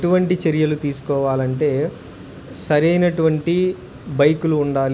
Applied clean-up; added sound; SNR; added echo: none; none; none; none.